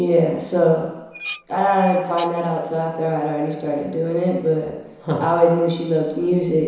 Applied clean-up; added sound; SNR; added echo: none; Dishes, pots, and pans; 15 dB; reverberation time 1.0 s.